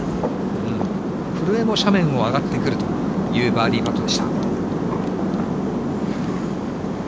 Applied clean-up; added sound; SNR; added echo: none; none; none; none.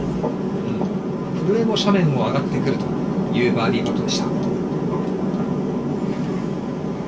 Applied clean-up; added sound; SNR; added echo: none; none; none; reverberation time 0.2 s.